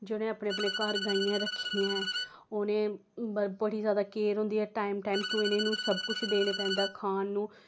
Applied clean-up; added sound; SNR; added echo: none; Bowed string instrument; 5 dB; none.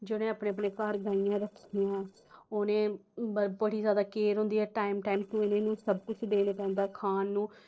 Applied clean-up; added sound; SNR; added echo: neural separator model SepFormer DNS4.